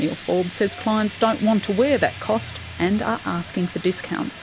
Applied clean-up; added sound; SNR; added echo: none; Fire; 14 dB; none.